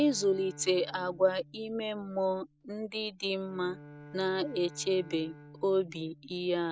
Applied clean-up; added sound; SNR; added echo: none; Bowed string instrument; 20 dB; none.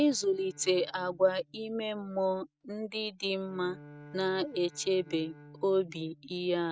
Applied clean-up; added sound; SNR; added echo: neural mask model RNNoise.